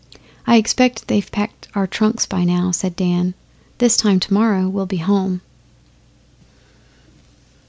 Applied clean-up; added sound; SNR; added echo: none; none; none; none.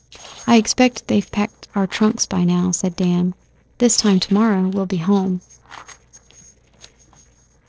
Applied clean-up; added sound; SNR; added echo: neural separator model SepFormer DNS4.